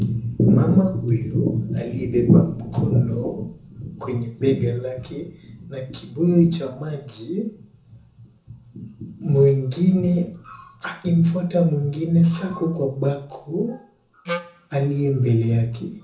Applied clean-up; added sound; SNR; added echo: none; Wind instrument, woodwind instrument; 8 dB; reverberation time 0.6 s.